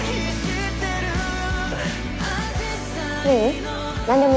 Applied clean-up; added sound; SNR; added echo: none; none; none; none.